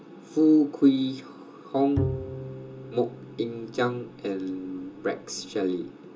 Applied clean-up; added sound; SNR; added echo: none; Bowed string instrument; 9 dB; reverberation time 0.2 s.